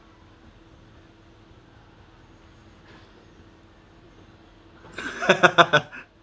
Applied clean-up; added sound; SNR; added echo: none; none; none; none.